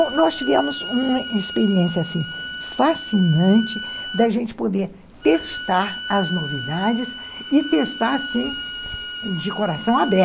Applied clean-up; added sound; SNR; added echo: none; Bowed string instrument; 10 dB; none.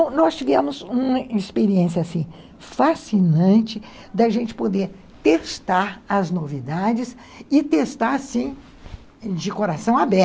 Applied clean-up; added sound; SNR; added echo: none; none; none; none.